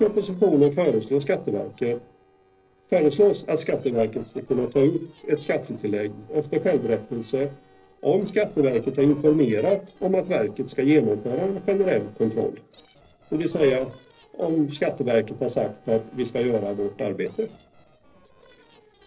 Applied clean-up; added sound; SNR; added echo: neural separator model SepFormer DNS4.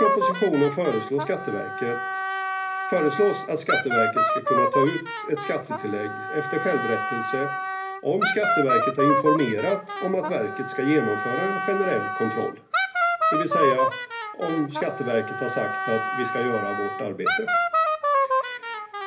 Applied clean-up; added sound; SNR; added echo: none; Wind instrument, woodwind instrument; 0 dB; reverberation time 0.3 s.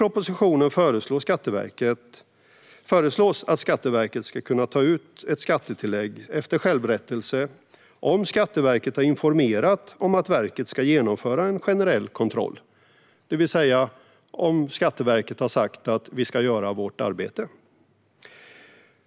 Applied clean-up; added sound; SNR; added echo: none; none; none; none.